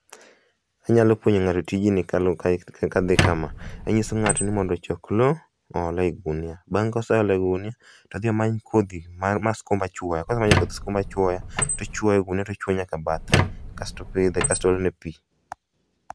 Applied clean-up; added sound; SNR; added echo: none; Squeak; 2 dB; none.